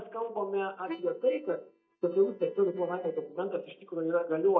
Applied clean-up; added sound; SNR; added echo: neural mask model DeepFilterNet 3.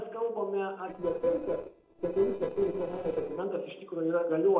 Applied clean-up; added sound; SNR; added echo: neural separator model SepFormer DNS4.